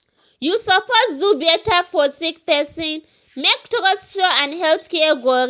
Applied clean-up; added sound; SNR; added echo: none; none; none; none.